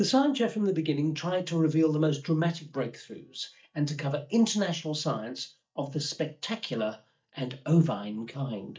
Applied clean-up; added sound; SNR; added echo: neural mask model DeepFilterNet 3.